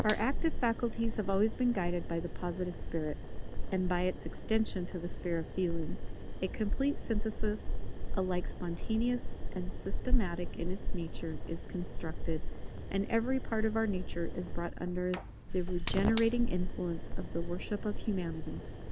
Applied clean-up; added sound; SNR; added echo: none; Fire; -2 dB; none.